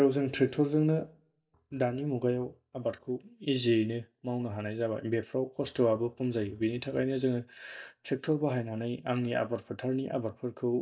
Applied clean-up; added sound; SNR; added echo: neural mask model DeepFilterNet 3.